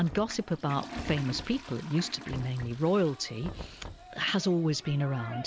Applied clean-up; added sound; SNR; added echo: none; Knock + Toilet flush; 13 dB; none.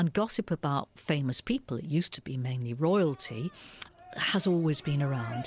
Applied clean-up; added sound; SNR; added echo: none; none; none; none.